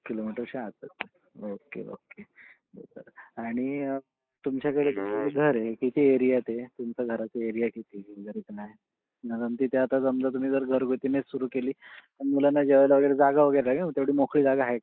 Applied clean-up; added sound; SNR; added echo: neural mask model Resemble Enhance denoiser.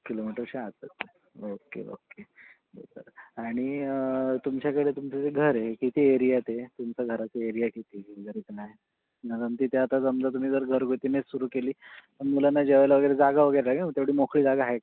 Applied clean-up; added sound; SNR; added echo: none; none; none; none.